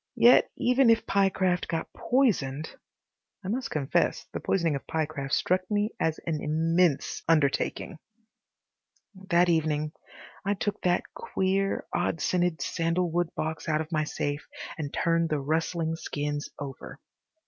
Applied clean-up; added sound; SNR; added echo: none; none; none; none.